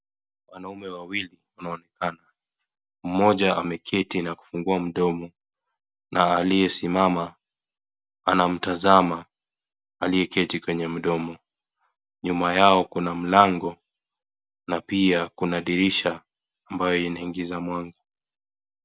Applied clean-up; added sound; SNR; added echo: none; none; none; none.